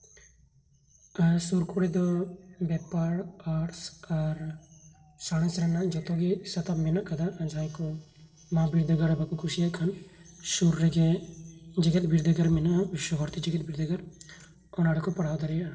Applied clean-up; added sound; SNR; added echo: neural separator model SepFormer DNS4.